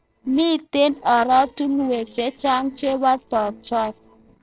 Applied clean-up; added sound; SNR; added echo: neural separator model SepFormer DNS4.